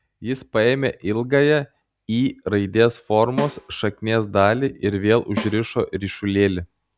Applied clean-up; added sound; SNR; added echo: none; Snare drum; 14 dB; none.